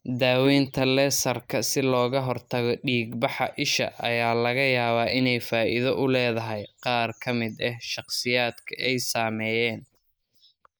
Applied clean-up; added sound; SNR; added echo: neural mask model Resemble Enhance denoiser.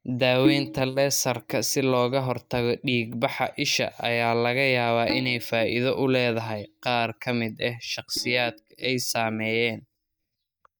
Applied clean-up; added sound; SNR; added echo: neural mask model DeepFilterNet 3.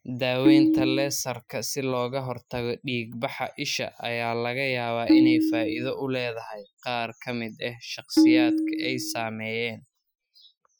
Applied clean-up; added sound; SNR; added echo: classical method Wiener filter.